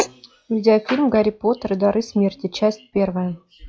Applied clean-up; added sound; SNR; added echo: classical method log-MMSE.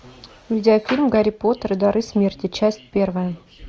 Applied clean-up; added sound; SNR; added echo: none; none; none; none.